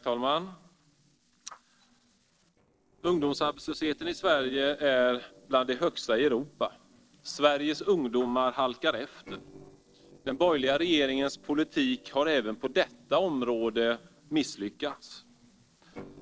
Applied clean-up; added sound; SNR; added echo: neural separator model SepFormer DNS4.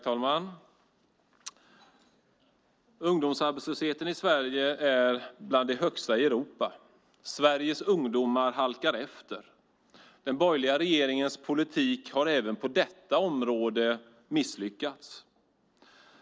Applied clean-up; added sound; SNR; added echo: none; none; none; none.